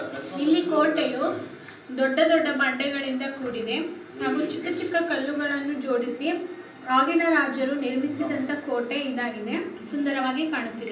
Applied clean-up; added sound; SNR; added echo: none; none; none; reverberation time 0.6 s.